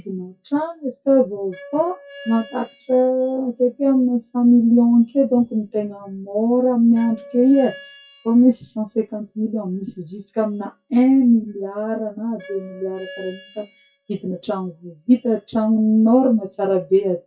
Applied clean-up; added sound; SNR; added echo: classical method WPE with log-MMSE.